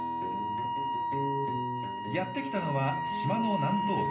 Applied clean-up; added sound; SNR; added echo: none; Wind instrument, woodwind instrument; 0 dB; reverberation time 0.5 s.